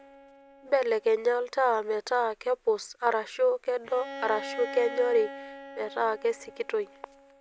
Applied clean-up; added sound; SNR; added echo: none; Bowed string instrument; 15 dB; none.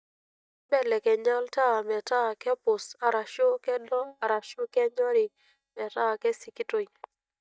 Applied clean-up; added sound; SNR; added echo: neural mask model DeepFilterNet 3.